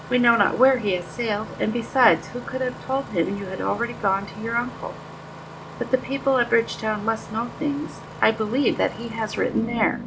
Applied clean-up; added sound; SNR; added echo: none; Engine starting; 13 dB; none.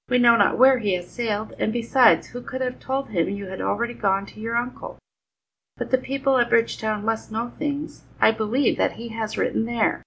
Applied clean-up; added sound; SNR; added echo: none; none; none; none.